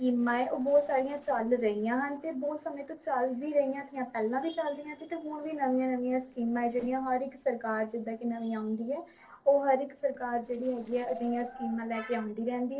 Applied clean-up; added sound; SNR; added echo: neural separator model SepFormer DNS4.